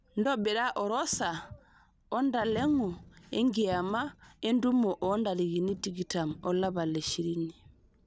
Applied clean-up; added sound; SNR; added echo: none; Coin (dropping); 18 dB; none.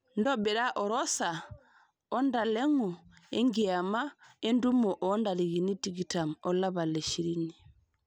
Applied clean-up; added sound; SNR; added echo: none; none; none; none.